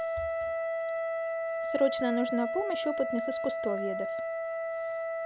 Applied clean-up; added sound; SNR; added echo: none; Wind instrument, woodwind instrument; -2 dB; none.